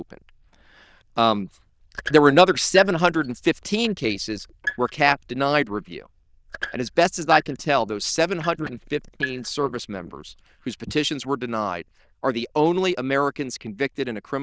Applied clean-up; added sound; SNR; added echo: neural diffusion model UNIVERSE++.